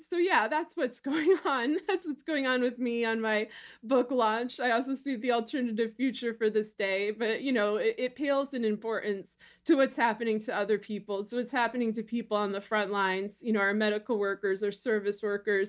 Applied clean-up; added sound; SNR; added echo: none; none; none; none.